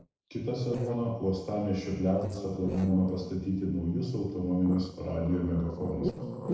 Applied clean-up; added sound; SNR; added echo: neural separator model SepFormer DNS4.